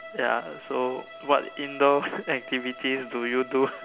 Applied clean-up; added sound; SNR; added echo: none; Bowed string instrument; 17 dB; none.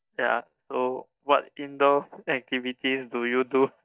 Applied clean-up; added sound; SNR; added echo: neural mask model DeepFilterNet 3.